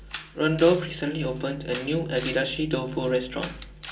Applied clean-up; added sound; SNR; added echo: none; Camera; 17 dB; reverberation time 0.2 s.